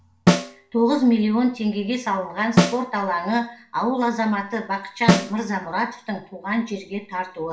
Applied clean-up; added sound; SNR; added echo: none; Snare drum; 3 dB; reverberation time 0.4 s.